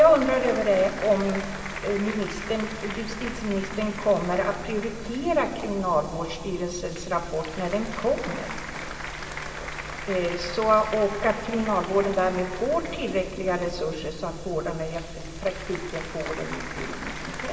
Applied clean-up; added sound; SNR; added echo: none; Applause; 12 dB; reverberation time 2.5 s.